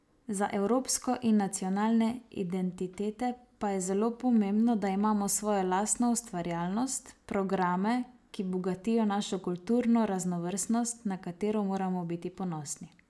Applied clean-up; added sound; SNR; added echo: none; none; none; none.